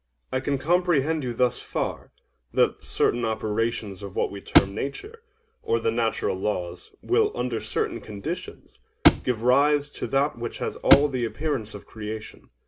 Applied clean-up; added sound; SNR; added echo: none; Thump, thud; -4 dB; none.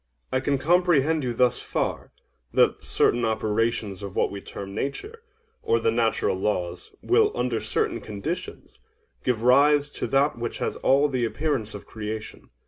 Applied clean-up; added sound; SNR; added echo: none; none; none; none.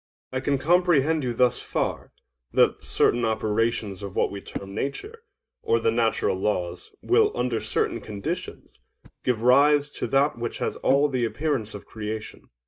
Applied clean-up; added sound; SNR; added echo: neural mask model DeepFilterNet 3.